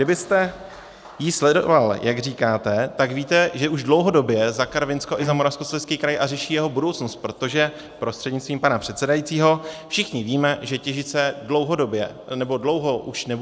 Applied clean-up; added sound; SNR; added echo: none; Bowed string instrument; 14 dB; none.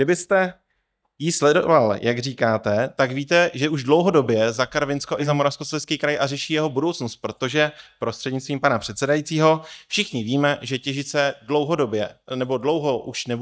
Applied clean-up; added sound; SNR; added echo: neural mask model DeepFilterNet 3.